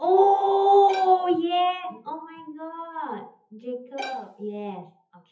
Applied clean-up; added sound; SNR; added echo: classical method WPE with log-MMSE.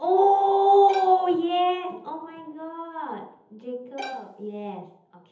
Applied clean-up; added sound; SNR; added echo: none; Bowed string instrument; 16 dB; reverberation time 0.7 s.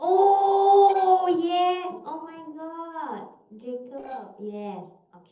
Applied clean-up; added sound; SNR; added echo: neural separator model SepFormer DNS4.